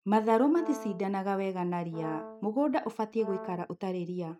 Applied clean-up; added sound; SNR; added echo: neural mask model RNNoise.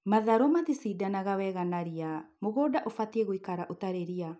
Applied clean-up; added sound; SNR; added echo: none; none; none; none.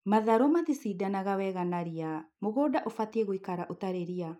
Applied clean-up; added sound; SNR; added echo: neural mask model Resemble Enhance denoiser.